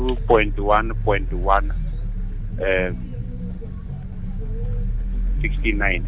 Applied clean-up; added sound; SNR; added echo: none; Vehicle; -1 dB; none.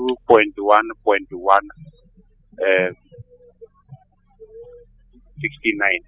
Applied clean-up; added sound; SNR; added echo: classical method spectral subtraction.